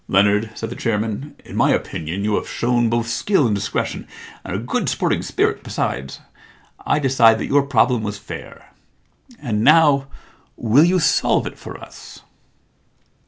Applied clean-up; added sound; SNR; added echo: none; none; none; none.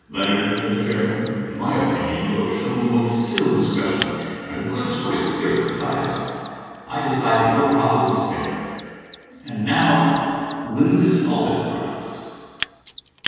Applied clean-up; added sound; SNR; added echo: none; Mechanisms; 16 dB; reverberation time 2.1 s.